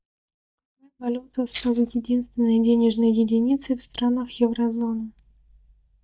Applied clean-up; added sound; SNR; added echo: neural mask model DeepFilterNet 3.